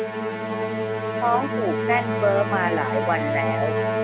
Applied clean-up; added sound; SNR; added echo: none; Musical instrument; -1 dB; none.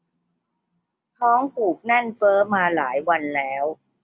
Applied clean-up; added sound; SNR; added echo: none; none; none; none.